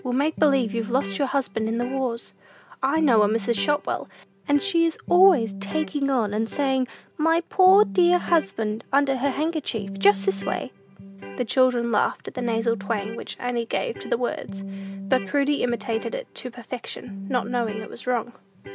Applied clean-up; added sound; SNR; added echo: none; Electric guitar; 13 dB; none.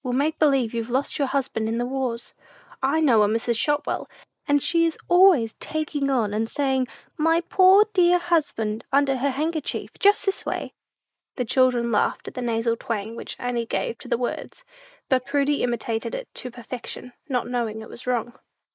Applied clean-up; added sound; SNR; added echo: neural mask model Resemble Enhance denoiser.